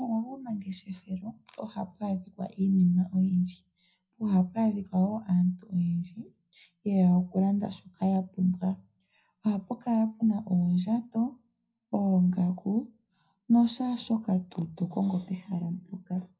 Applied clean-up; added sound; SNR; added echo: none; none; none; reverberation time 0.3 s.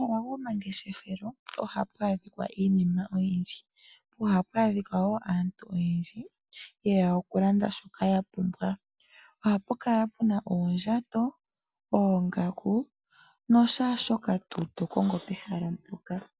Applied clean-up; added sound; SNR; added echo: none; none; none; none.